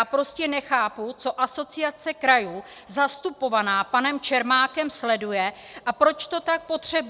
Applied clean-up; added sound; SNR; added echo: none; none; none; none.